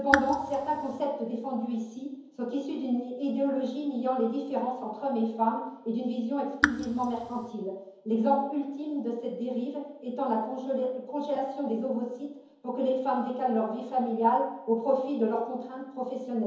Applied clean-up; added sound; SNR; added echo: none; Raindrop / Drip; 1 dB; reverberation time 0.9 s.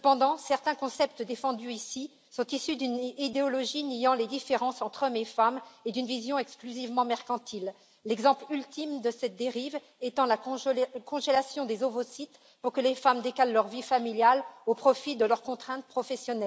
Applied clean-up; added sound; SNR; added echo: none; none; none; none.